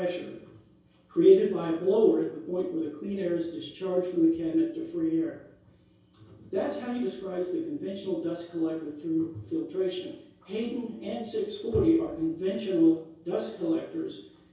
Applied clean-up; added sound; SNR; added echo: none; none; none; reverberation time 0.6 s.